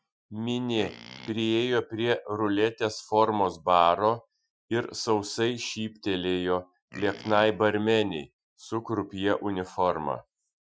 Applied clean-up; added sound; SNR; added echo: classical method Wiener filter.